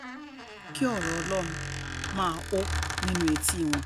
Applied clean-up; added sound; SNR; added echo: none; Squeak; 3 dB; none.